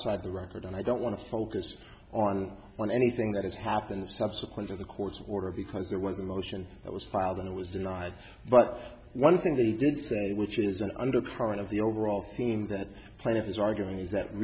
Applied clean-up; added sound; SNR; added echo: none; none; none; none.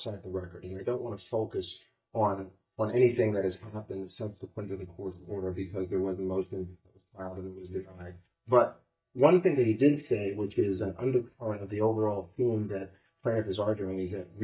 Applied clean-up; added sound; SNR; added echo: neural mask model DeepFilterNet 3.